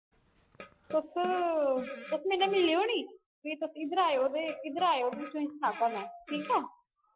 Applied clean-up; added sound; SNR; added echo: classical method Wiener filter.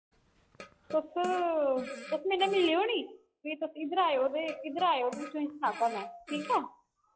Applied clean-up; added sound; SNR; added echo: classical method log-MMSE.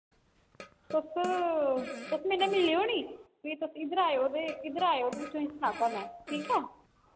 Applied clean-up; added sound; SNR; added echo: none; Fart; 15 dB; none.